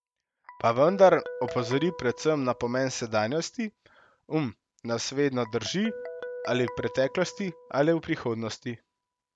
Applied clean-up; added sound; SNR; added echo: none; Guitar; 15 dB; none.